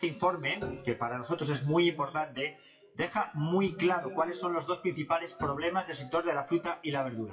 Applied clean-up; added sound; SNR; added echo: classical method WPE with log-MMSE.